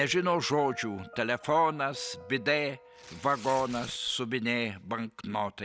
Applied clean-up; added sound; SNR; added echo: none; Tearing + Piano; 19 dB; none.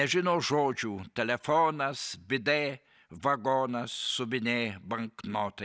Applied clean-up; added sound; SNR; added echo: none; none; none; none.